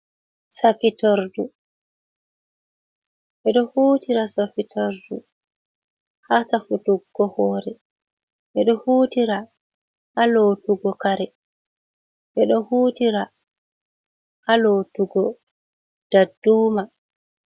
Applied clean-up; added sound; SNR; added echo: none; none; none; none.